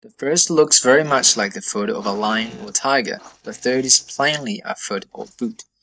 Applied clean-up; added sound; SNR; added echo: neural mask model DeepFilterNet 3.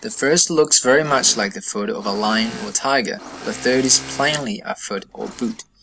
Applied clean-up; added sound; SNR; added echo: none; Engine / Mechanisms; 17 dB; none.